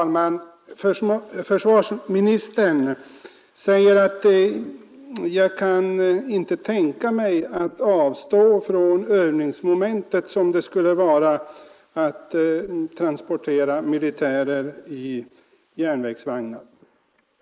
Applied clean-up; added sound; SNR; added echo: neural mask model Resemble Enhance denoiser.